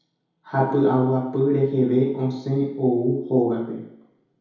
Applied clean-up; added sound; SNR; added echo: none; none; none; reverberation time 2.0 s.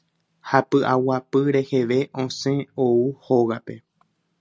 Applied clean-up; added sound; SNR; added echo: none; none; none; none.